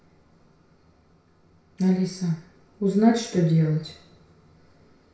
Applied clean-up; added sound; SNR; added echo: none; none; none; reverberation time 0.6 s.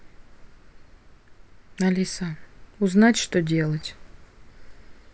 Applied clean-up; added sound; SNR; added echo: none; none; none; none.